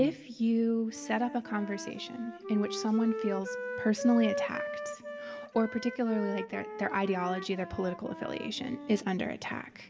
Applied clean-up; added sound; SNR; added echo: none; Wind instrument, woodwind instrument; 8 dB; reverberation time 1.9 s.